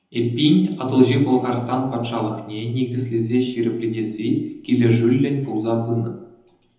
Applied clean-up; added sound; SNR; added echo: none; none; none; reverberation time 0.9 s.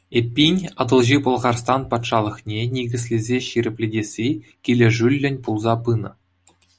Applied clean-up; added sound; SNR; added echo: none; none; none; none.